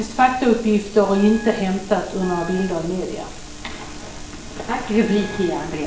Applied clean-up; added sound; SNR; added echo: none; Wind instrument, woodwind instrument; 18 dB; reverberation time 0.7 s.